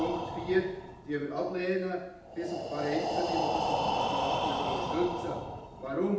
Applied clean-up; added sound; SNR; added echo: none; Breathing; 0 dB; reverberation time 0.8 s.